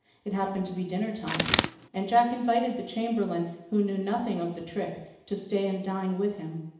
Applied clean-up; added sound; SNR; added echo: none; Bird; -1 dB; reverberation time 0.8 s.